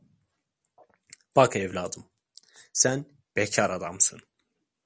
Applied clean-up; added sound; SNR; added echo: none; none; none; none.